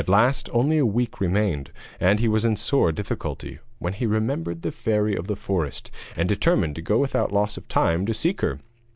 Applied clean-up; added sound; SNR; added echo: none; none; none; none.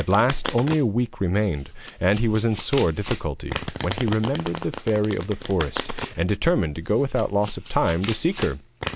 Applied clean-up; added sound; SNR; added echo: none; Domestic sounds, home sounds; 12 dB; none.